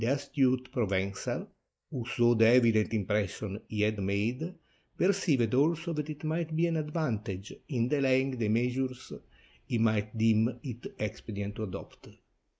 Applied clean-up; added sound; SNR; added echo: neural mask model Resemble Enhance denoiser.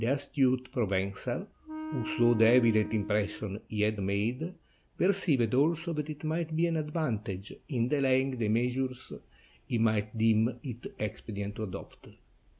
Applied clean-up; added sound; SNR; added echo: none; Wind instrument, woodwind instrument; 9 dB; none.